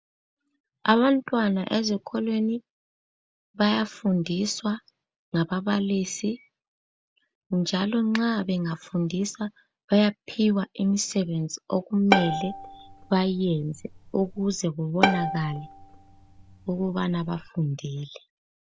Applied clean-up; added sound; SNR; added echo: none; Bowed string instrument; 5 dB; none.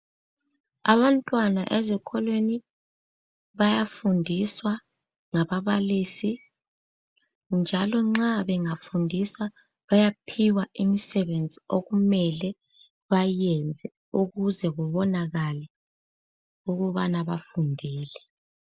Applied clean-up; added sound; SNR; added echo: none; none; none; none.